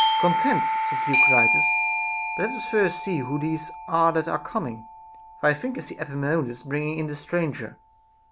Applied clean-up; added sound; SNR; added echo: none; Doorbell; -1 dB; none.